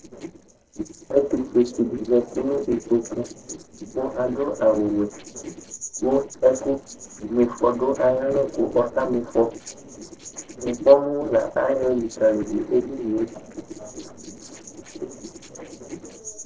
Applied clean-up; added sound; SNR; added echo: neural separator model SepFormer DNS4.